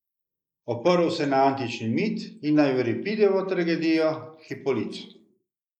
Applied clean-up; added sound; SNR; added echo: neural mask model Resemble Enhance denoiser.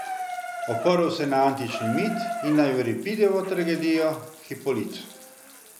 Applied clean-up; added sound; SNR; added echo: none; Bathtub (filling or washing) / Water tap, faucet; 10 dB; none.